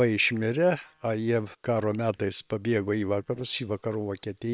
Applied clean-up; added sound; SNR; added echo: neural separator model SepFormer WHAM!.